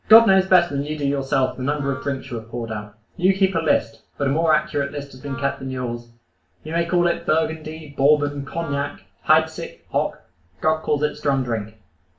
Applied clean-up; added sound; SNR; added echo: none; Wind instrument, woodwind instrument; 18 dB; reverberation time 0.3 s.